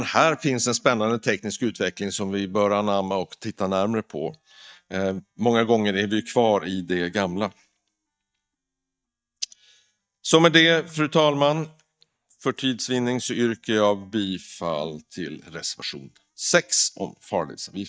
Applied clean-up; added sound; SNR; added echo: neural mask model DeepFilterNet 3.